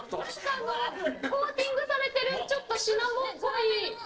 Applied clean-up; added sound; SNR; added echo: neural separator model SepFormer DNS4.